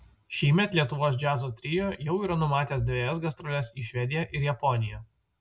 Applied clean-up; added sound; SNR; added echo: none; none; none; none.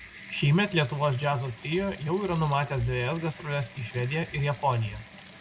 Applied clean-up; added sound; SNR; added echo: none; Bathtub (filling or washing) / Water tap, faucet; 19 dB; none.